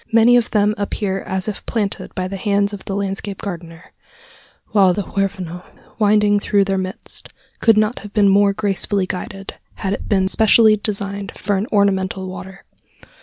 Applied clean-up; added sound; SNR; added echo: none; none; none; none.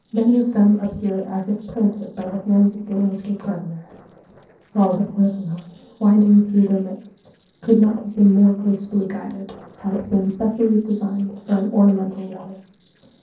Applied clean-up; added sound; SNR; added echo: neural separator model SepFormer DNS4.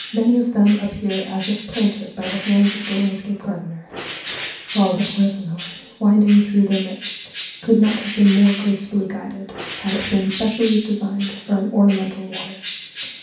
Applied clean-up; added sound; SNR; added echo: none; Bird; 13 dB; reverberation time 0.6 s.